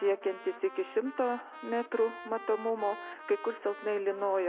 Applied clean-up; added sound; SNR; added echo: none; Trumpet; 15 dB; none.